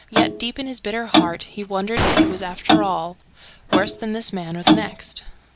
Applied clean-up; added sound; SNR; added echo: none; Clock + Gunshot, gunfire; -4 dB; none.